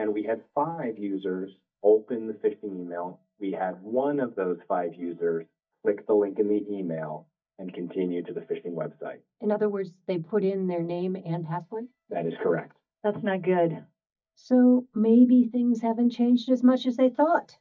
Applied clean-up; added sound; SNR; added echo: neural mask model DeepFilterNet 3.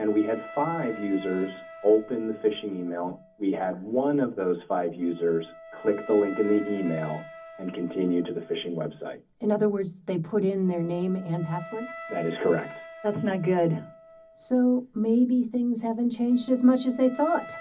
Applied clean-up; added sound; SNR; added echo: none; Wind instrument, woodwind instrument; 18 dB; reverberation time 0.4 s.